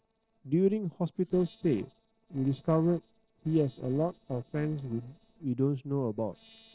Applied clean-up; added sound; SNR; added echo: neural separator model SepFormer DNS4.